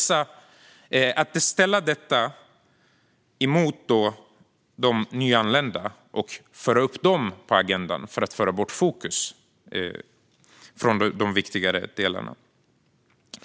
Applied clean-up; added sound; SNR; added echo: none; none; none; none.